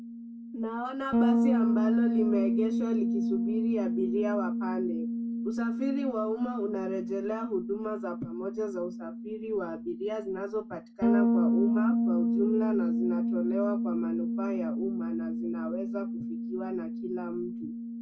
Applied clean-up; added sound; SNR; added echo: none; Bass guitar; -5 dB; reverberation time 0.2 s.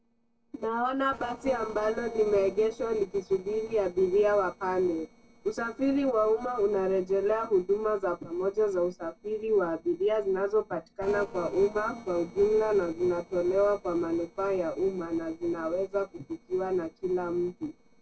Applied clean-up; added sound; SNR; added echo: neural separator model SepFormer DNS4.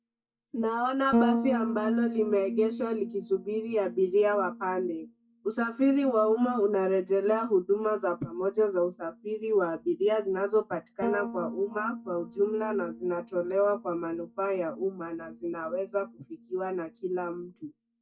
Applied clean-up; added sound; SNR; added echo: neural mask model DeepFilterNet 3.